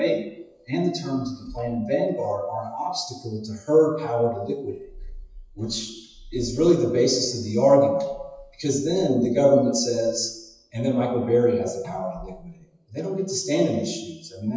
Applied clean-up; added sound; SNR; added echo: classical method WPE with log-MMSE.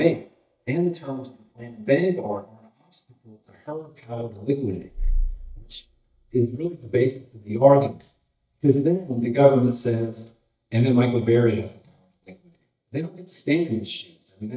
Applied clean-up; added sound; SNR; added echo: neural mask model DeepFilterNet 3.